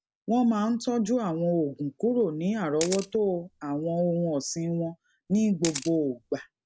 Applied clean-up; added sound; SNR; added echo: none; Camera; 13 dB; none.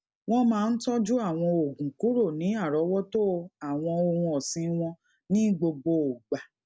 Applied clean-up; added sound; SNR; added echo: none; none; none; none.